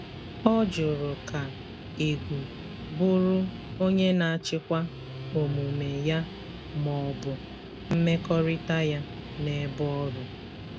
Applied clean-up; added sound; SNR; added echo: none; Guitar; 11 dB; none.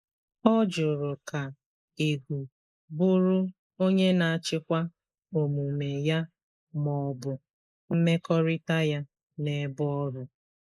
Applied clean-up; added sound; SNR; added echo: neural mask model Resemble Enhance denoiser.